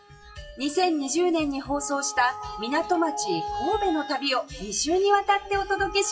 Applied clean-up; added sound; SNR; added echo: classical method WPE with log-MMSE.